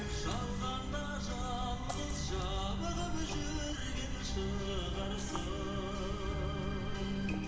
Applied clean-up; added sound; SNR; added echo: none; Splash, splatter; 1 dB; reverberation time 1.0 s.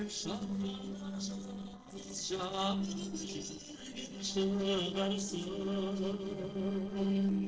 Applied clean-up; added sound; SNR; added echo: neural separator model SepFormer DNS4.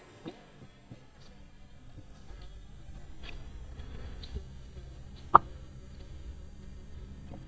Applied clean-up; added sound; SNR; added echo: neural mask model DeepFilterNet 3.